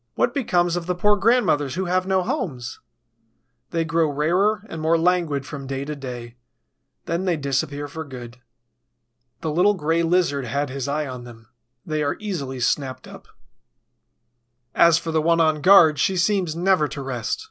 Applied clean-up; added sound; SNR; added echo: none; none; none; none.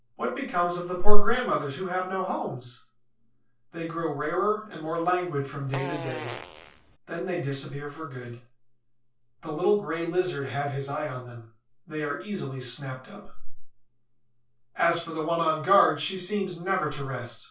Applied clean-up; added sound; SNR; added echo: none; Fart; 14 dB; reverberation time 0.3 s.